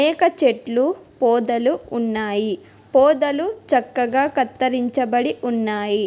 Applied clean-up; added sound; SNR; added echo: none; none; none; none.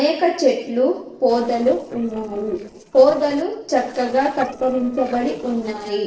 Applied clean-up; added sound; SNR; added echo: neural separator model SepFormer DNS4.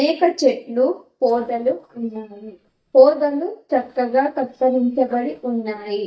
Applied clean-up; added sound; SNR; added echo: neural mask model DeepFilterNet 3.